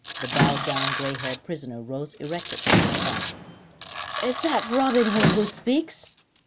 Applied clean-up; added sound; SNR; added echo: none; Tools + Squeak / Rattle / Slam; -3 dB; none.